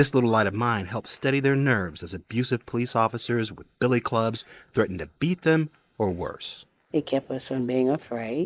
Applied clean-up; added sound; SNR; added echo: neural mask model Resemble Enhance denoiser.